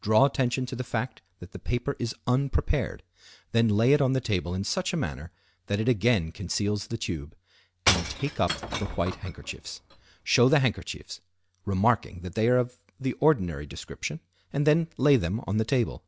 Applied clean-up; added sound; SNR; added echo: none; Shatter / Crushing; 8 dB; none.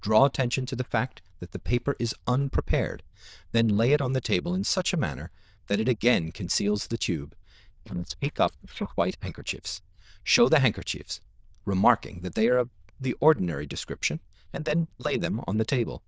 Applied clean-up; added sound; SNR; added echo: neural diffusion model UNIVERSE++.